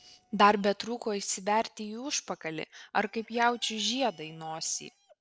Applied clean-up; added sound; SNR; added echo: neural separator model SepFormer DNS4.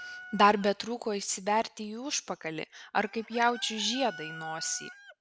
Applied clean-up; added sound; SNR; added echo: none; Chicken, rooster; 17 dB; none.